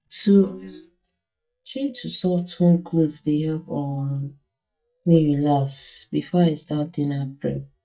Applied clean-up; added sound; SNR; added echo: neural mask model DeepFilterNet 3.